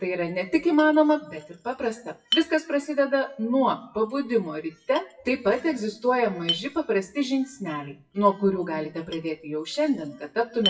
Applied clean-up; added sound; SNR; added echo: classical method WPE with log-MMSE.